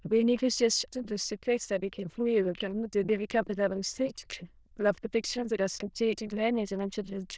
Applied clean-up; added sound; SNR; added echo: neural diffusion model UNIVERSE++.